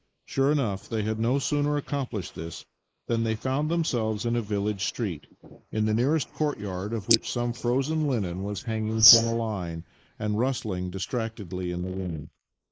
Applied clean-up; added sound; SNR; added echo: neural mask model Resemble Enhance denoiser.